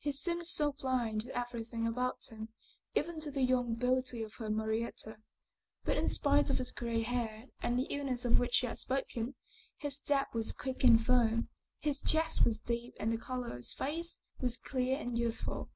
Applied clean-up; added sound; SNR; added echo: none; none; none; none.